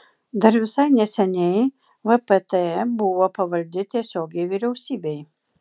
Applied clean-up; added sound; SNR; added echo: none; none; none; none.